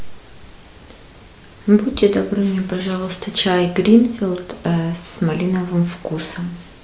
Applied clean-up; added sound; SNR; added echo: none; none; none; none.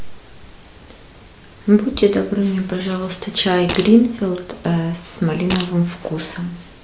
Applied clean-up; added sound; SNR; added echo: none; Fart; 11 dB; none.